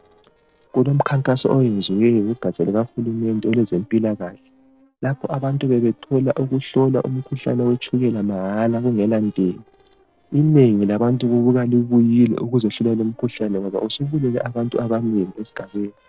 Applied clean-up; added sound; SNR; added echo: neural separator model SepFormer DNS4.